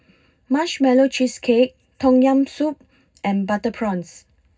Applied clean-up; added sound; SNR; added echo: none; none; none; reverberation time 0.4 s.